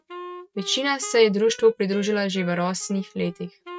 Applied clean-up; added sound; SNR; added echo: neural mask model RNNoise.